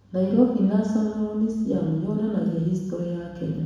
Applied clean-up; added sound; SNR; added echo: none; none; none; reverberation time 1.1 s.